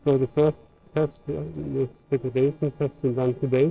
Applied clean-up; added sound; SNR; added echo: neural separator model SepFormer DNS4.